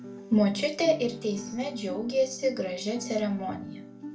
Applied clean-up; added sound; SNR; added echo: none; Guitar; 12 dB; reverberation time 0.3 s.